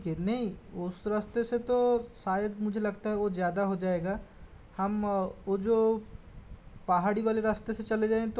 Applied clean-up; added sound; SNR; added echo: none; none; none; none.